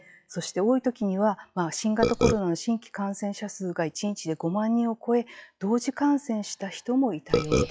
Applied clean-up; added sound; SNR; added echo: classical method log-MMSE.